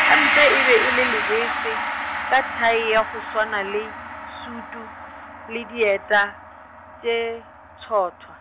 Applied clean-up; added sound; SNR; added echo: none; Gong; 2 dB; none.